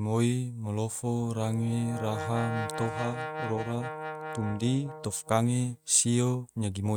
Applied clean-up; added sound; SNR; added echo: neural mask model RNNoise.